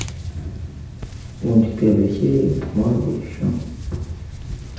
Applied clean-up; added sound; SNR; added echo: none; Tearing; 13 dB; reverberation time 0.9 s.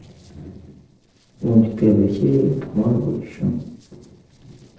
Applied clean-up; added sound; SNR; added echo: neural separator model SepFormer DNS4.